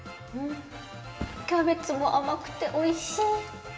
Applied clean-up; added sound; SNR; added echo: none; Thump, thud; 18 dB; reverberation time 1.9 s.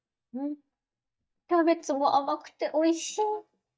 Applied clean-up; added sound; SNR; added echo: neural mask model DeepFilterNet 3.